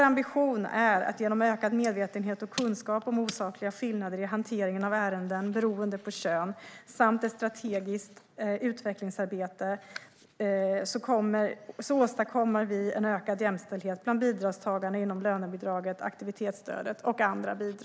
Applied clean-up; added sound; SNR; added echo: neural mask model Resemble Enhance denoiser.